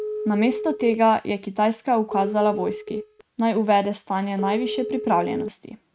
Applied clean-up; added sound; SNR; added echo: neural mask model RNNoise.